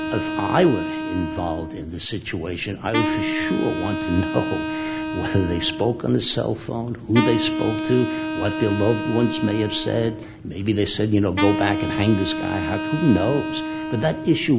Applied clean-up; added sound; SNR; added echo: none; Wind instrument, woodwind instrument; 5 dB; none.